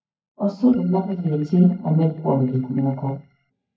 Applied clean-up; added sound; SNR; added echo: neural mask model DeepFilterNet 3.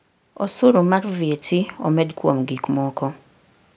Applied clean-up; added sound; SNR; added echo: none; none; none; none.